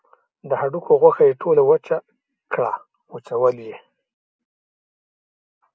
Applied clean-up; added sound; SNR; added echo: none; none; none; none.